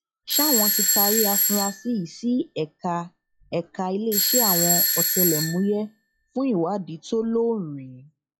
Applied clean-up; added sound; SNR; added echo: classical method log-MMSE.